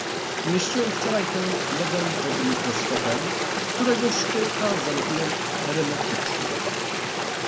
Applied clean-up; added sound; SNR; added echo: none; Stream; -2 dB; none.